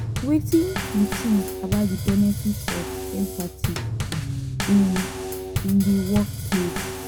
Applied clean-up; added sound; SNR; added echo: none; Bass drum / Snare drum / Drum kit; 4 dB; none.